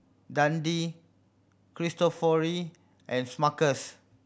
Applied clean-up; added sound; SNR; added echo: none; none; none; none.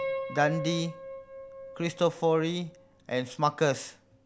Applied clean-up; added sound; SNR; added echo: none; Piano; 10 dB; none.